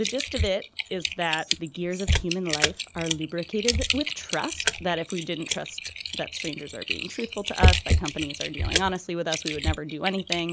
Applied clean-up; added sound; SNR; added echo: none; Typing; -2 dB; none.